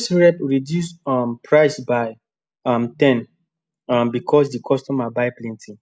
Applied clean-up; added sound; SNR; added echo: none; none; none; none.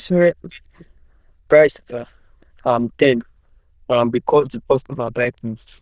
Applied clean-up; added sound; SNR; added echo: neural diffusion model UNIVERSE++.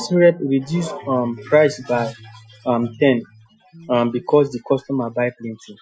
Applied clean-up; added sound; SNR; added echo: classical method Wiener filter.